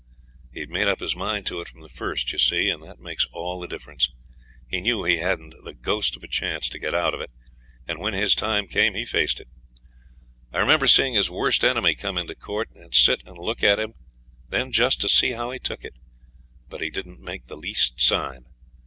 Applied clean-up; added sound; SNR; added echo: none; none; none; none.